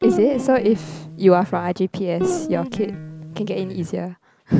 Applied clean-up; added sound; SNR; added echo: none; Guitar; 8 dB; none.